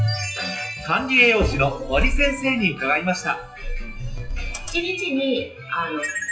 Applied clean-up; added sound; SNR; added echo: classical method WPE with log-MMSE.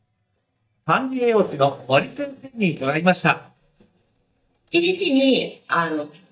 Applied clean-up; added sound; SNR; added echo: neural mask model DeepFilterNet 3.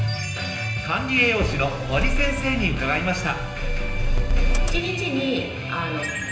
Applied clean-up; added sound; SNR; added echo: none; Motor vehicle (road); -2 dB; reverberation time 0.9 s.